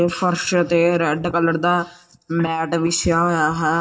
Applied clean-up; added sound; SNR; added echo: neural mask model DeepFilterNet 3.